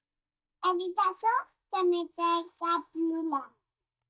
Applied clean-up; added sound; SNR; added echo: neural mask model DeepFilterNet 3.